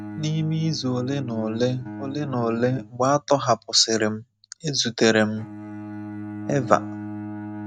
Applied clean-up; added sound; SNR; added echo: neural mask model RNNoise.